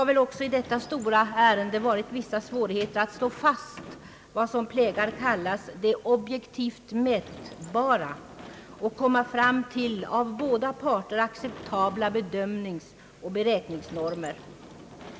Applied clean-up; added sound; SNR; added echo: none; Sliding door / Slam; 19 dB; none.